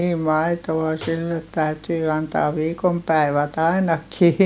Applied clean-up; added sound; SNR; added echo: none; none; none; none.